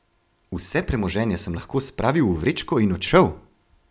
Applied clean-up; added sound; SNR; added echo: none; none; none; none.